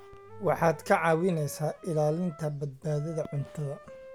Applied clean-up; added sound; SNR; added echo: none; Wind instrument, woodwind instrument; 20 dB; none.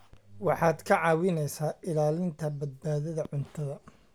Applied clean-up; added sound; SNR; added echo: none; none; none; none.